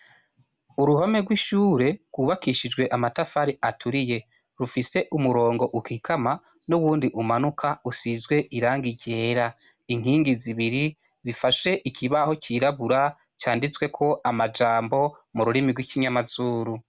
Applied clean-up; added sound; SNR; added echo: none; none; none; none.